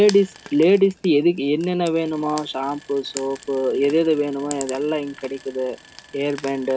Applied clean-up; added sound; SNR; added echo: none; Frying (food); 19 dB; reverberation time 0.3 s.